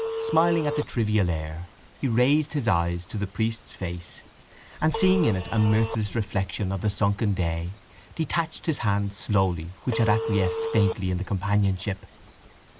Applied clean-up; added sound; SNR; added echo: none; Telephone; 10 dB; none.